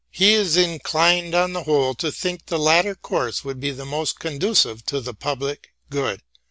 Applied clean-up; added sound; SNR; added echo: none; none; none; none.